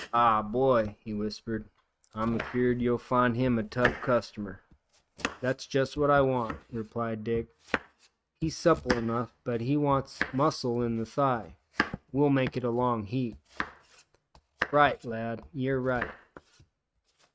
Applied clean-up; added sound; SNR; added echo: neural mask model RNNoise.